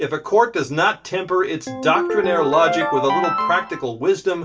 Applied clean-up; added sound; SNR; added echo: none; Ringtone; 3 dB; reverberation time 0.2 s.